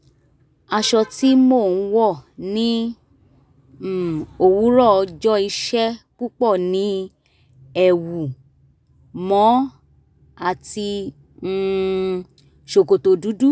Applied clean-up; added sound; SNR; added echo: none; none; none; none.